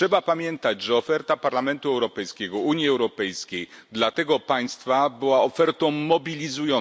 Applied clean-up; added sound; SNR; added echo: none; none; none; none.